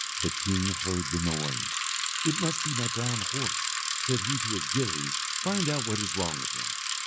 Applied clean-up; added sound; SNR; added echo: none; Bicycle; -2 dB; none.